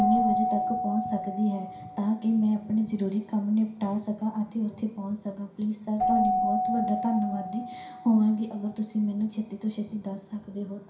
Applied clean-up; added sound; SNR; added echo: none; Keyboard (musical); 4 dB; reverberation time 0.5 s.